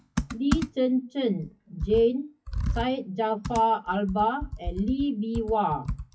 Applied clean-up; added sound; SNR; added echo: classical method WPE with log-MMSE.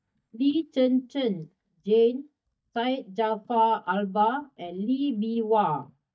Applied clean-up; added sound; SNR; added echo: neural mask model DeepFilterNet 3.